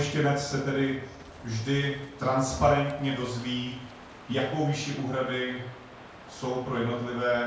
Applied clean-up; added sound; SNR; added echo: none; Crow; 18 dB; reverberation time 0.5 s.